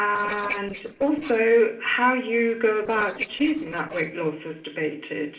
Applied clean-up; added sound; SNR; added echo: neural separator model SepFormer DNS4.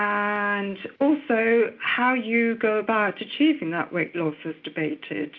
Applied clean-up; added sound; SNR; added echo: none; none; none; none.